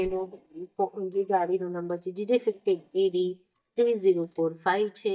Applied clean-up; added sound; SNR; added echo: neural mask model DeepFilterNet 3.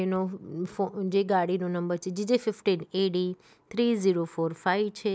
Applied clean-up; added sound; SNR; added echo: none; none; none; none.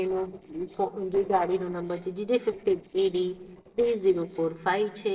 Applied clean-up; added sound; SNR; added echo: neural separator model SepFormer DNS4.